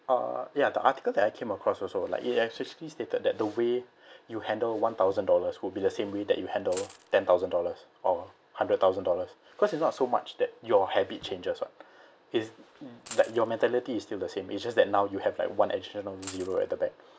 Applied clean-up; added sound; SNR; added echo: none; Coin (dropping); 18 dB; none.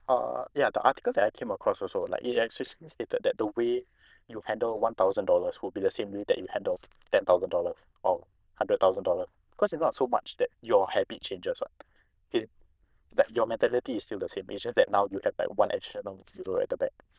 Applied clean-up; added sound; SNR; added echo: neural diffusion model UNIVERSE++.